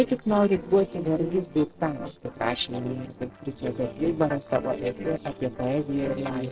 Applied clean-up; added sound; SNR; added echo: neural separator model SepFormer DNS4.